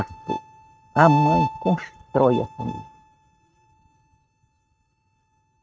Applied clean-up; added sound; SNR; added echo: neural mask model RNNoise.